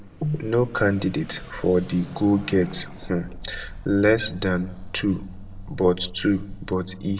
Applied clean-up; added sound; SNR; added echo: none; Car passing by / Accelerating, revving, vroom; 14 dB; reverberation time 0.5 s.